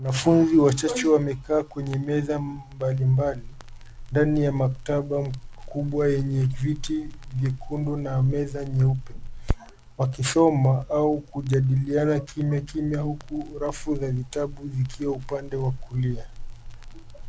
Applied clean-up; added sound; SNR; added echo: none; Crackle; 12 dB; none.